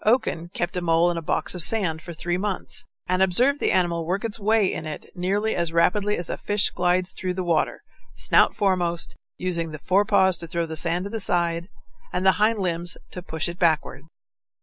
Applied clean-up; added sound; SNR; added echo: none; none; none; none.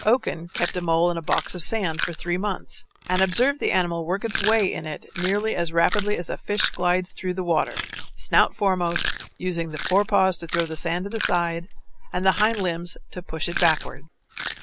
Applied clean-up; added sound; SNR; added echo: none; Chewing, mastication; 11 dB; none.